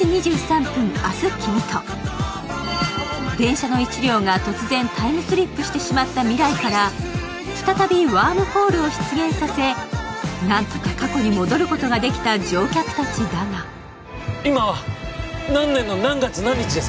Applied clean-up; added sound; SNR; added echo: none; none; none; none.